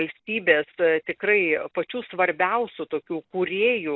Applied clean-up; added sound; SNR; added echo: none; none; none; none.